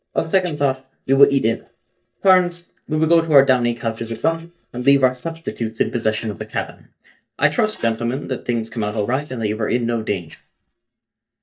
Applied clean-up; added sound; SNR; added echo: neural mask model DeepFilterNet 3.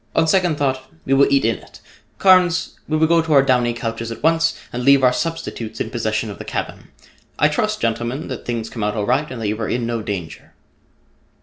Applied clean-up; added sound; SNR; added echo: none; none; none; none.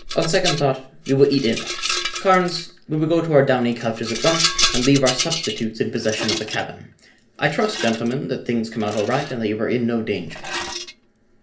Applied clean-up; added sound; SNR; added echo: none; Rattle; 7 dB; reverberation time 0.3 s.